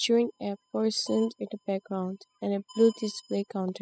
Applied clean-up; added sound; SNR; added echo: classical method spectral subtraction.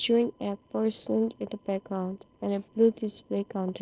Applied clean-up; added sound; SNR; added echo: neural separator model SepFormer DNS4.